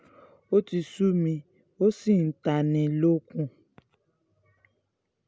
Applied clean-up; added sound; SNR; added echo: none; none; none; none.